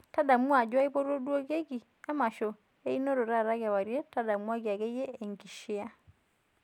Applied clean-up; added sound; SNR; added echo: none; none; none; none.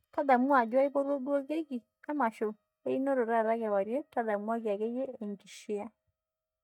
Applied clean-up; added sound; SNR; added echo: neural mask model DeepFilterNet 3.